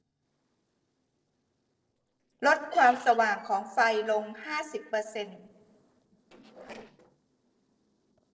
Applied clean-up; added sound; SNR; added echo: neural separator model SepFormer DNS4.